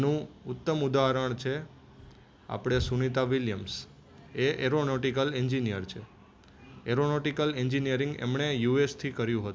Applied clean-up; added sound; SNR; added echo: none; Breathing; 15 dB; none.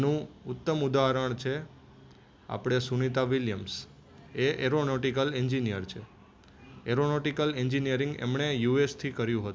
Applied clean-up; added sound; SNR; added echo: none; none; none; none.